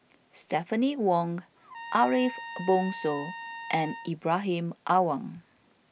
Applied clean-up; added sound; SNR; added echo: none; Trumpet; 12 dB; none.